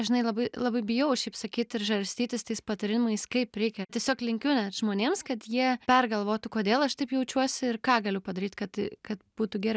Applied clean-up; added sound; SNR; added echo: none; none; none; none.